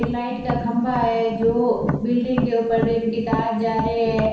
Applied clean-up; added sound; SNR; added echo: none; Tap; 8 dB; reverberation time 0.7 s.